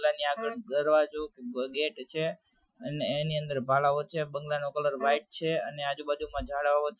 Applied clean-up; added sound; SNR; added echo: classical method Wiener filter.